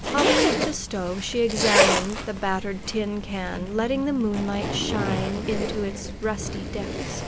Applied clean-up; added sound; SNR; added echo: none; Zipper (clothing); -1 dB; none.